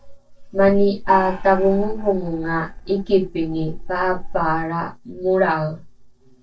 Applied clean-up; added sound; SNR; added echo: neural separator model SepFormer DNS4.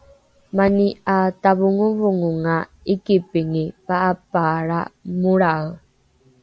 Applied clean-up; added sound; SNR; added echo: none; none; none; none.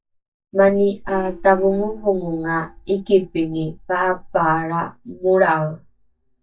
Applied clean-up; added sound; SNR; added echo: neural mask model DeepFilterNet 3.